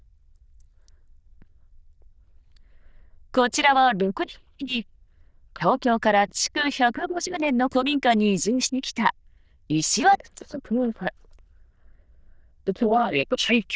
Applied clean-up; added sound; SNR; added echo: neural diffusion model UNIVERSE++.